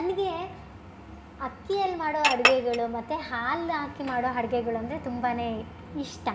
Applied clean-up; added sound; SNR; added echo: none; Chink, clink; -2 dB; reverberation time 0.3 s.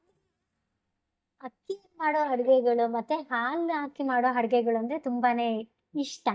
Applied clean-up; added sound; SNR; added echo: neural mask model DeepFilterNet 3.